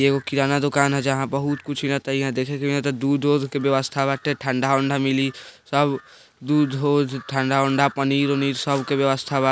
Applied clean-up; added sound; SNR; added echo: none; none; none; none.